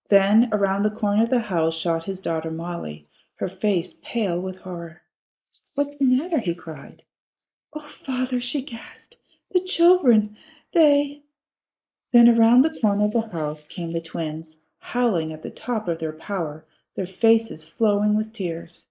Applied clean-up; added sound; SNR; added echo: neural mask model Resemble Enhance denoiser.